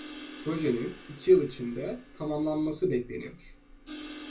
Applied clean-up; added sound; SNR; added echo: none; Crash cymbal; 17 dB; reverberation time 0.2 s.